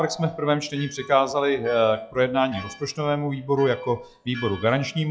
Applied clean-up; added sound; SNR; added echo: classical method log-MMSE.